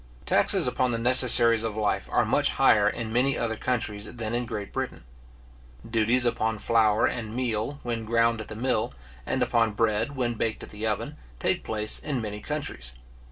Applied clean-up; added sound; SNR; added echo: none; none; none; reverberation time 0.2 s.